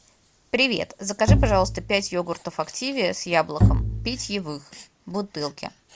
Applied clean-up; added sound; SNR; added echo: none; Bowed string instrument; -3 dB; none.